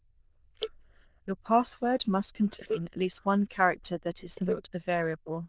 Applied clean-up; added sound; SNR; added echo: neural diffusion model UNIVERSE++.